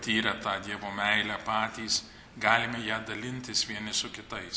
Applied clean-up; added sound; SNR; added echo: none; none; none; none.